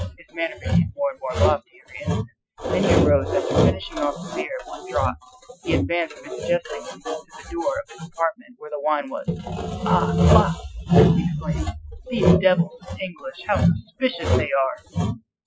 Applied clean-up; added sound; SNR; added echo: classical method Wiener filter.